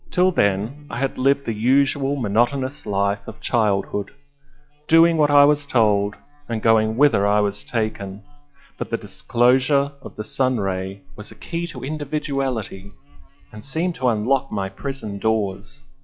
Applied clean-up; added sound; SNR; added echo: classical method log-MMSE.